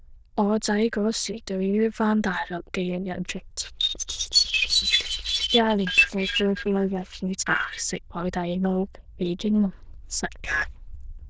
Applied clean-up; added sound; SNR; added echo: neural diffusion model UNIVERSE++.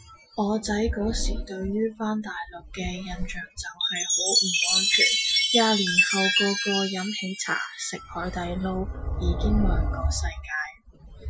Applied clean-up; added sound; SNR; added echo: classical method Wiener filter.